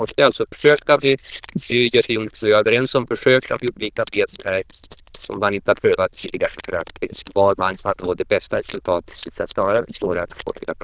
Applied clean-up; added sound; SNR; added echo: neural diffusion model UNIVERSE++.